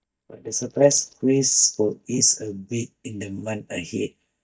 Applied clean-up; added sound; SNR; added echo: neural mask model DeepFilterNet 3.